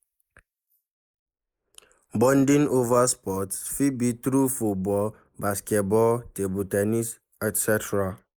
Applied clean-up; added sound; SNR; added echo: neural mask model Resemble Enhance denoiser.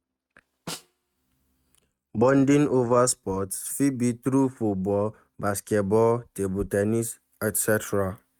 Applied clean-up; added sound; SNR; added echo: neural mask model RNNoise.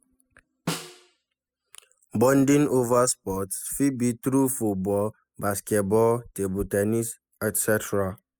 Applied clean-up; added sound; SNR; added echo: classical method spectral subtraction.